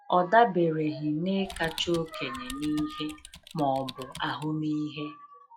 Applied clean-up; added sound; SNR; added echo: classical method log-MMSE.